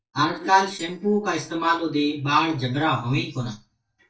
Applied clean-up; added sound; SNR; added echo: neural mask model DeepFilterNet 3.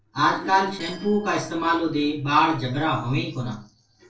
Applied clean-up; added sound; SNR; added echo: neural separator model SepFormer DNS4.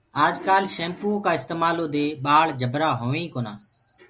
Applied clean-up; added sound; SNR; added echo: none; none; none; none.